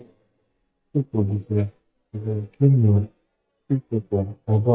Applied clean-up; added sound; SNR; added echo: neural mask model DeepFilterNet 3.